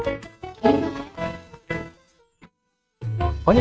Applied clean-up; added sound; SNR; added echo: neural mask model RNNoise.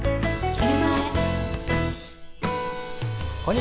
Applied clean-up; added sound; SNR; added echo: none; none; none; none.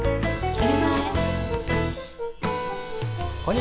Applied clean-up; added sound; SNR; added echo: none; Brass instrument; 9 dB; none.